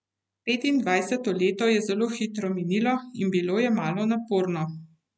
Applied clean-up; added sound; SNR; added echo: none; none; none; none.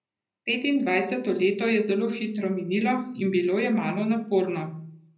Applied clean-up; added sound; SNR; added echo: none; none; none; reverberation time 0.4 s.